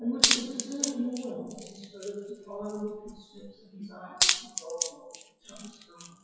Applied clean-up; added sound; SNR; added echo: classical method WPE with log-MMSE.